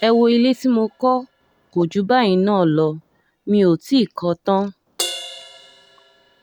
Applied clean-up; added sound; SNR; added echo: none; Crash cymbal; 18 dB; none.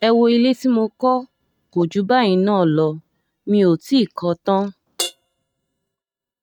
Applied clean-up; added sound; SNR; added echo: neural mask model RNNoise.